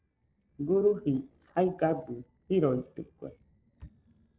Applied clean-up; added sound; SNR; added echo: neural separator model SepFormer DNS4.